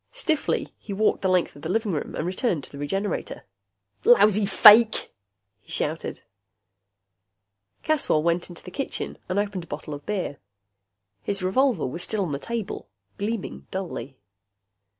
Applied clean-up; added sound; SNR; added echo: none; none; none; none.